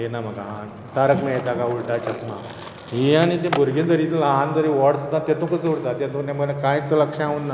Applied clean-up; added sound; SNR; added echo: none; Skateboard; 16 dB; none.